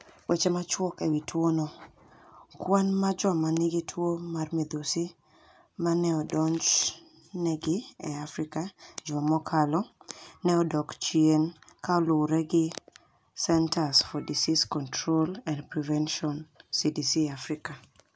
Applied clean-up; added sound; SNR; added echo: none; none; none; none.